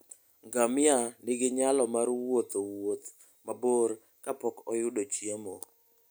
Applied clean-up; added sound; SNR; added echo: none; none; none; none.